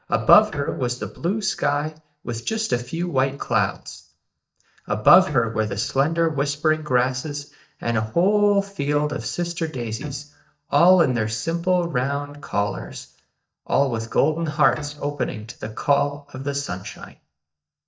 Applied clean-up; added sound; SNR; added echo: neural mask model DeepFilterNet 3.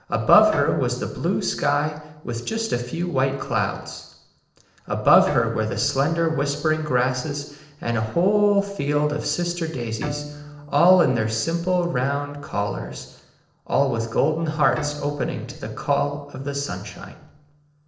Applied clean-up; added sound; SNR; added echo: neural separator model SepFormer DNS4.